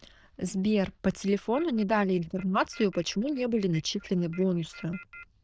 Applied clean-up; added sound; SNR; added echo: neural diffusion model UNIVERSE++.